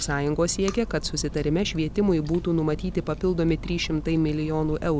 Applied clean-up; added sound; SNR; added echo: none; Chewing, mastication; 10 dB; none.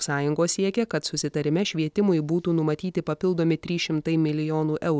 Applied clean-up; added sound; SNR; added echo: none; none; none; none.